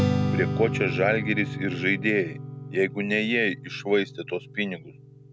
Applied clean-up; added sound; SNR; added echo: none; Strum; 4 dB; none.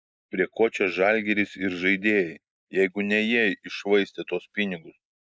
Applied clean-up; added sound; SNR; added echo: neural mask model Resemble Enhance denoiser.